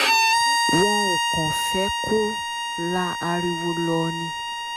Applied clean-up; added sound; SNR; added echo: none; Bowed string instrument; -3 dB; none.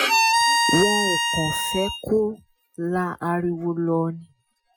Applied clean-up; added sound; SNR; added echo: classical method Wiener filter.